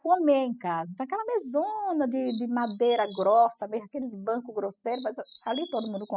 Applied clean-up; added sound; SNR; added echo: classical method spectral subtraction.